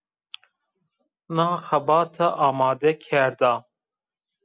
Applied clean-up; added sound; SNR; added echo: none; none; none; none.